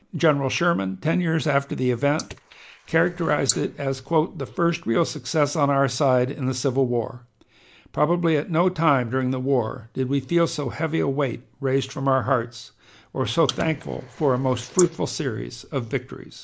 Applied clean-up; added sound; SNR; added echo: neural mask model Resemble Enhance denoiser.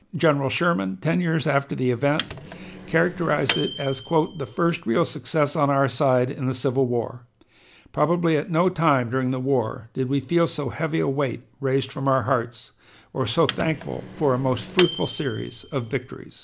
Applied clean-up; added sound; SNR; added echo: none; Microwave oven; 8 dB; none.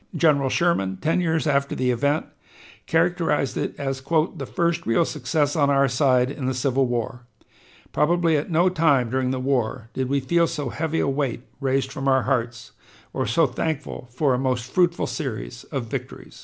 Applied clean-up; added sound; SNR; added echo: none; none; none; none.